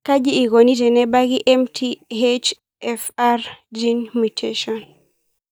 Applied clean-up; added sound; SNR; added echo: neural mask model DeepFilterNet 3.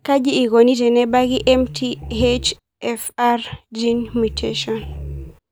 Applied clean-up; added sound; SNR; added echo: none; Growling; 14 dB; none.